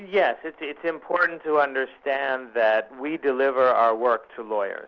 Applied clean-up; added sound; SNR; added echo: none; none; none; none.